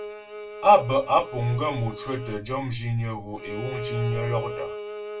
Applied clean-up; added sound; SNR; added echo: none; Bowed string instrument; 10 dB; reverberation time 0.2 s.